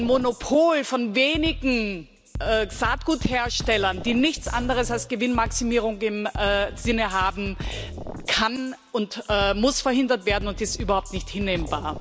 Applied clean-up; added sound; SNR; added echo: none; Drum kit; 10 dB; none.